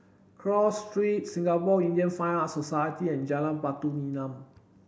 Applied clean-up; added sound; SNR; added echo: none; none; none; none.